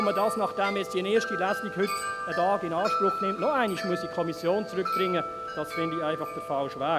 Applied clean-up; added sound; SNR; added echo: none; Wind chime; 4 dB; none.